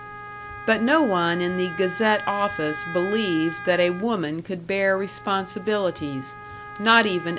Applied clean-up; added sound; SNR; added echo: none; Wind instrument, woodwind instrument; 12 dB; none.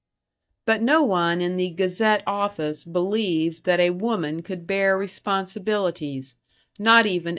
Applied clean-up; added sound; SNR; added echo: neural mask model DeepFilterNet 3.